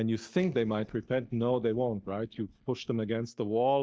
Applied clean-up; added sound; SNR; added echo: neural mask model DeepFilterNet 3.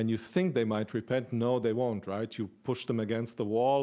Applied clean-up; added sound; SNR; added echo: none; none; none; none.